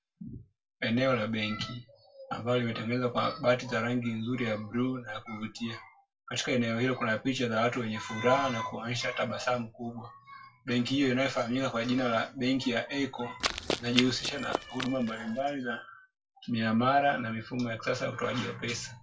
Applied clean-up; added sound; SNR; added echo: none; Run; 5 dB; reverberation time 0.2 s.